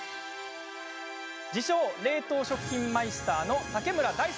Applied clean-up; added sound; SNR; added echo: none; none; none; none.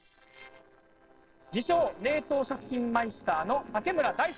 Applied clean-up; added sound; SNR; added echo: neural separator model SepFormer DNS4.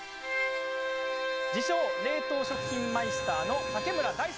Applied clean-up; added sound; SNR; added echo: none; Bowed string instrument; 0 dB; none.